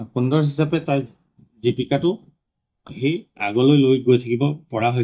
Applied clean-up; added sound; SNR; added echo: neural mask model DeepFilterNet 3.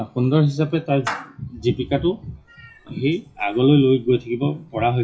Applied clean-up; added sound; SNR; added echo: classical method WPE with log-MMSE.